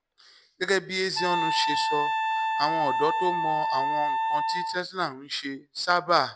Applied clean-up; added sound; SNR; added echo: none; Wind instrument, woodwind instrument; 0 dB; none.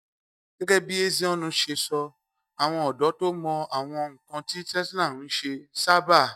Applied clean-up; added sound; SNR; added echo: neural mask model DeepFilterNet 3.